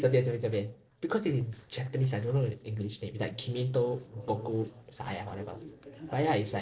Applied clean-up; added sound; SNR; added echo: neural separator model SepFormer DNS4.